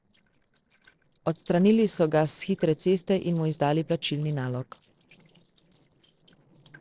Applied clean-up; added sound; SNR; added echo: neural separator model SepFormer DNS4.